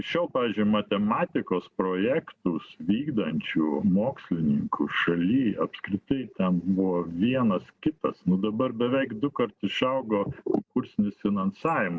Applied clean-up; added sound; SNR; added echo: none; none; none; none.